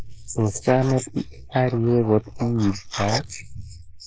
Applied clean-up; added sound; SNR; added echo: neural mask model Resemble Enhance denoiser.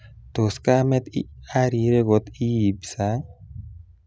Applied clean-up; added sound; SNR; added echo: none; none; none; none.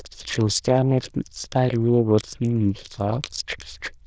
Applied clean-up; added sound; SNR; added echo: neural diffusion model UNIVERSE++.